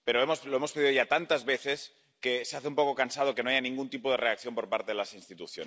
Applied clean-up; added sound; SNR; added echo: none; none; none; none.